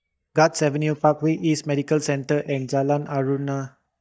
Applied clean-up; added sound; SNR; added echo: neural mask model DeepFilterNet 3.